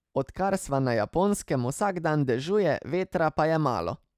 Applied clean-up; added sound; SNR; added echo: none; none; none; none.